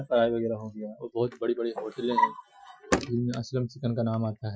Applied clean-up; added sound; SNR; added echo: classical method Wiener filter.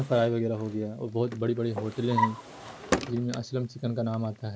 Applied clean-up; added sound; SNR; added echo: none; Drawer open or close; 6 dB; none.